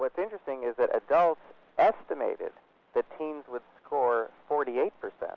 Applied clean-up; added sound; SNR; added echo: none; none; none; none.